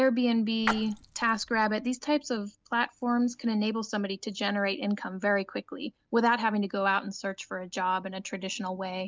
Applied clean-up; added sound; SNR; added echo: none; Splash, splatter; 7 dB; none.